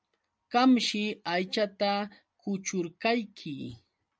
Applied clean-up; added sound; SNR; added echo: none; none; none; none.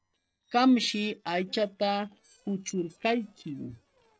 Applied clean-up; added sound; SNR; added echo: neural separator model SepFormer DNS4.